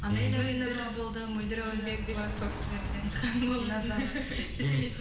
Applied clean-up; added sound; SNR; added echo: none; Car; 13 dB; reverberation time 0.9 s.